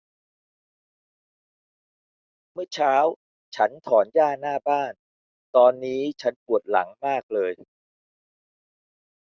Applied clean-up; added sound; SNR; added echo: none; none; none; none.